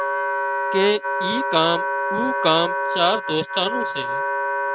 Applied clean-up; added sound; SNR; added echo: neural mask model RNNoise.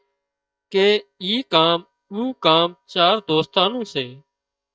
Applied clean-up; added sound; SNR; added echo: neural mask model DeepFilterNet 3.